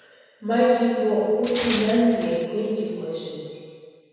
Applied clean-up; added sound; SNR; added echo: none; Tools; 9 dB; reverberation time 1.9 s.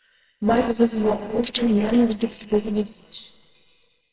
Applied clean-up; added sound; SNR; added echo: neural separator model SepFormer WHAMR!.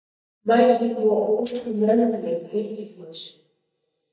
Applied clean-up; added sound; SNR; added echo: neural mask model DeepFilterNet 3.